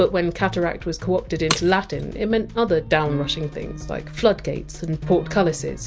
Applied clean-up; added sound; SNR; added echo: none; Shatter; 13 dB; none.